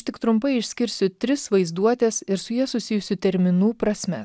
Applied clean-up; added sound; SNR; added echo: none; none; none; none.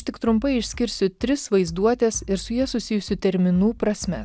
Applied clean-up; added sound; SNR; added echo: none; Bass drum; 18 dB; none.